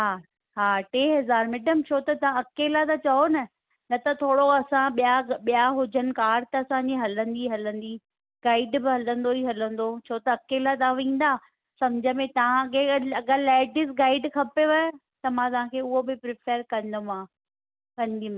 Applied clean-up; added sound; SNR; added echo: none; none; none; none.